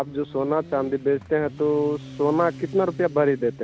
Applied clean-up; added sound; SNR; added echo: none; Motorcycle; 17 dB; none.